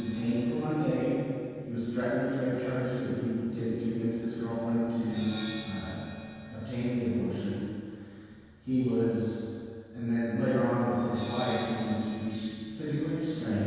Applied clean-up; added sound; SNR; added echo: none; Percussion; 16 dB; reverberation time 2.1 s.